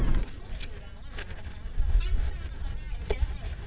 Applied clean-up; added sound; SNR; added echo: neural mask model DeepFilterNet 3.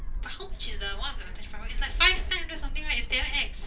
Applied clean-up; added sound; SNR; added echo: none; Gull, seagull; 0 dB; reverberation time 0.3 s.